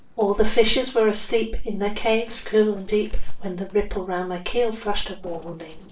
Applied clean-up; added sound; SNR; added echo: neural separator model SepFormer DNS4.